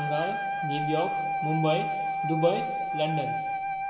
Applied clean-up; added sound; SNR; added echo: none; Wind instrument, woodwind instrument; 0 dB; reverberation time 1.7 s.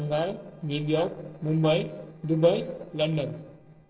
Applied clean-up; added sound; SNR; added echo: neural separator model SepFormer DNS4.